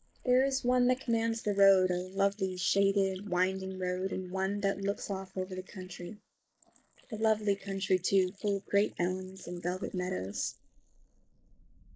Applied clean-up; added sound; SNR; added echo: neural mask model Resemble Enhance denoiser.